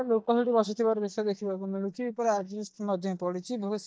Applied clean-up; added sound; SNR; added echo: neural mask model DeepFilterNet 3.